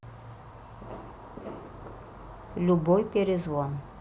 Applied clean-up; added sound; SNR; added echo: none; Fireworks; 16 dB; none.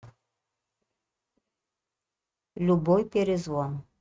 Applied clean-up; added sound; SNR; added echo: neural mask model RNNoise.